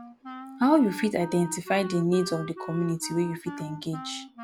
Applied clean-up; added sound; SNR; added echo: none; Wind instrument, woodwind instrument; 13 dB; none.